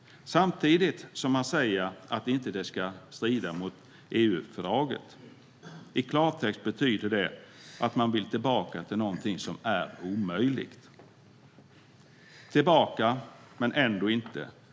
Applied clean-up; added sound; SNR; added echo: none; none; none; none.